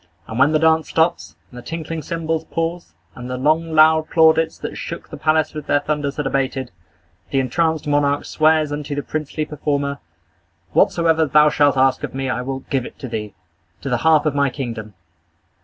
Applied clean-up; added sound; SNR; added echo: none; none; none; none.